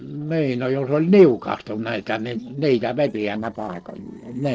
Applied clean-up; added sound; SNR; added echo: neural separator model SepFormer DNS4.